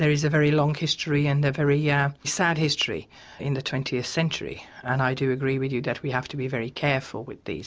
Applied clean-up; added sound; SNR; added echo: none; none; none; none.